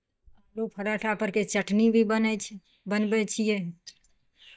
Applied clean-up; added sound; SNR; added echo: neural mask model DeepFilterNet 3.